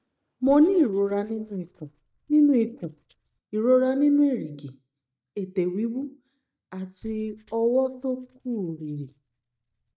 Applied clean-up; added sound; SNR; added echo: neural mask model DeepFilterNet 3.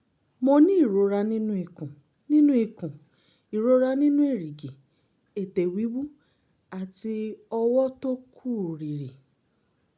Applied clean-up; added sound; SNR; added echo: none; none; none; none.